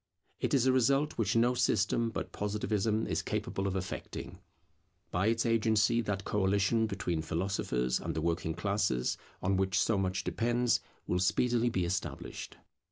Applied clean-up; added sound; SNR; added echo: none; none; none; none.